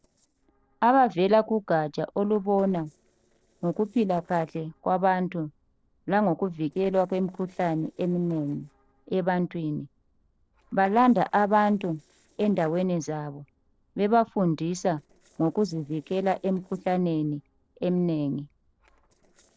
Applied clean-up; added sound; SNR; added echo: neural separator model SepFormer DNS4.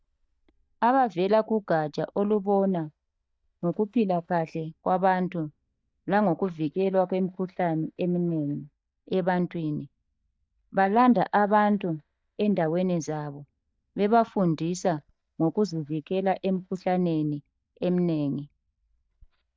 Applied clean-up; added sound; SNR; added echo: neural mask model DeepFilterNet 3.